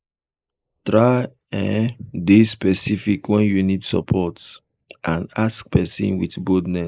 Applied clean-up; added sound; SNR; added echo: neural mask model Resemble Enhance denoiser.